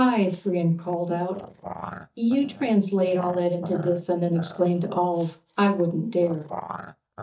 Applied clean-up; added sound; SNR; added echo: neural mask model DeepFilterNet 3.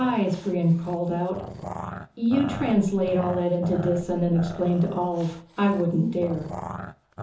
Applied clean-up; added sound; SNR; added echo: none; Growling; 13 dB; reverberation time 0.6 s.